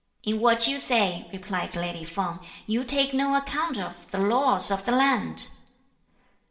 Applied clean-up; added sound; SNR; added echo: none; none; none; reverberation time 0.7 s.